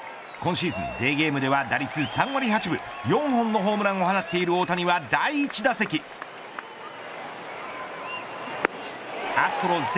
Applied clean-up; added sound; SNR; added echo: none; none; none; none.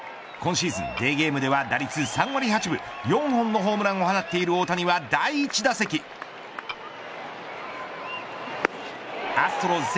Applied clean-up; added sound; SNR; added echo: none; Tap / Glass; 13 dB; none.